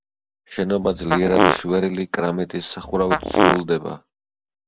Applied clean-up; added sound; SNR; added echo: none; Fart; -2 dB; none.